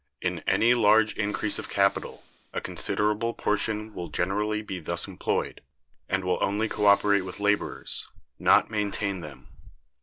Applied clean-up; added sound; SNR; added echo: none; Breathing; 19 dB; none.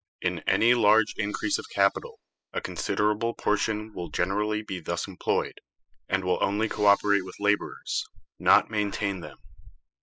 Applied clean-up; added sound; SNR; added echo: classical method spectral subtraction.